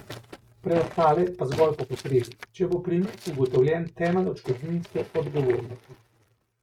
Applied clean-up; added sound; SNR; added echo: neural mask model RNNoise.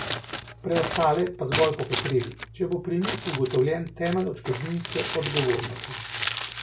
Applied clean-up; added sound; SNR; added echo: none; Crumpling, crinkling; 3 dB; none.